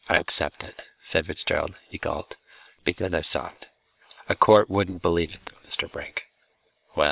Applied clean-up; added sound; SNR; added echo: neural separator model SepFormer WHAM!.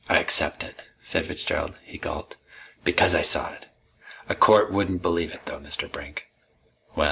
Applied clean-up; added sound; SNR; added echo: none; none; none; none.